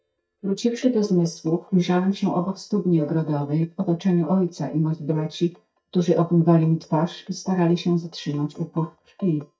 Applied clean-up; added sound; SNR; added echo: neural mask model DeepFilterNet 3.